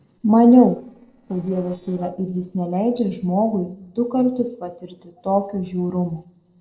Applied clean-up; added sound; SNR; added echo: neural separator model SepFormer DNS4.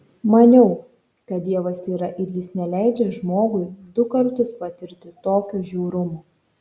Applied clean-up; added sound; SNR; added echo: none; none; none; none.